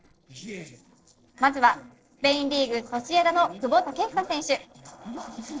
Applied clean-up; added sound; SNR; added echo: neural separator model SepFormer DNS4.